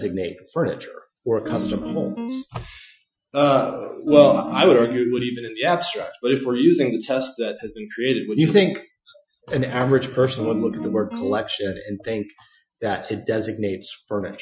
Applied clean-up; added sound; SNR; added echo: classical method Wiener filter.